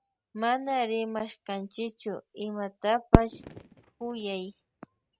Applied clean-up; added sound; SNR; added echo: neural mask model RNNoise.